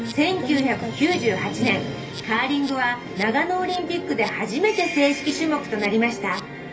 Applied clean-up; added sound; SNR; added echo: none; Insect; 18 dB; reverberation time 0.3 s.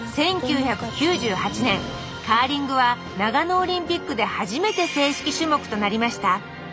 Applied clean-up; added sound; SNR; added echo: none; none; none; none.